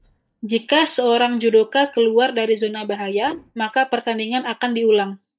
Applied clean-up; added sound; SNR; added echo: neural mask model DeepFilterNet 3.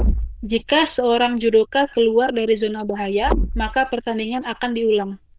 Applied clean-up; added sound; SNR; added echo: neural diffusion model UNIVERSE++.